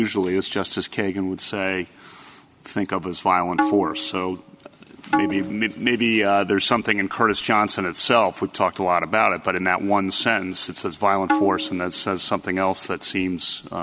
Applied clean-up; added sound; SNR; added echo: none; Tabla; 5 dB; none.